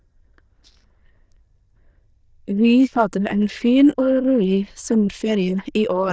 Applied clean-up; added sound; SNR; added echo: neural diffusion model UNIVERSE++.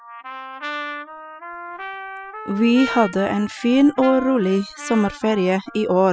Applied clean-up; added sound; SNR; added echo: classical method spectral subtraction.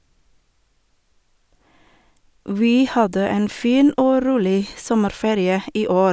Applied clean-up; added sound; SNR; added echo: none; none; none; none.